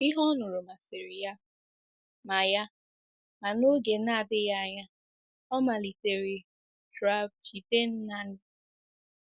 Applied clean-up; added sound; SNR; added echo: none; none; none; none.